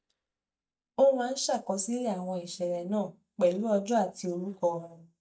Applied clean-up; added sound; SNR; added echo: neural mask model DeepFilterNet 3.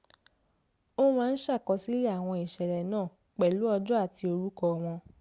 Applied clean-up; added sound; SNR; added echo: none; none; none; none.